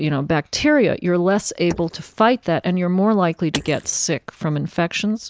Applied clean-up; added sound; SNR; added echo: neural mask model Resemble Enhance denoiser.